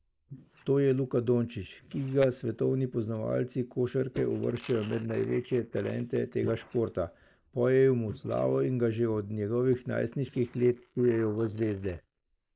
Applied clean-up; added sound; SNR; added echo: neural mask model Resemble Enhance denoiser.